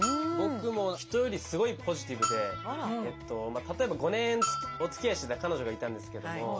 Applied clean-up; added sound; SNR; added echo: none; Bell; 7 dB; none.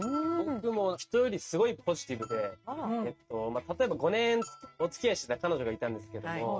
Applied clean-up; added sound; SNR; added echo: neural mask model RNNoise.